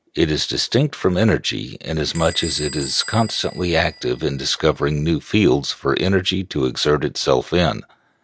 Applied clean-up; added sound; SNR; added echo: none; Squeak / Bell; 19 dB; none.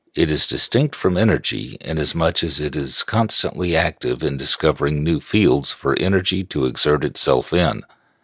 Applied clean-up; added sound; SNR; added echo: none; none; none; none.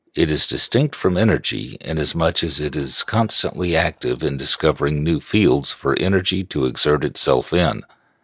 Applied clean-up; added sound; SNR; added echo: neural mask model Resemble Enhance denoiser.